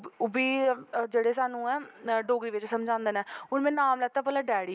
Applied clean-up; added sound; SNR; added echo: none; none; none; none.